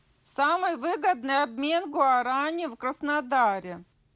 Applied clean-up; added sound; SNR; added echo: none; none; none; none.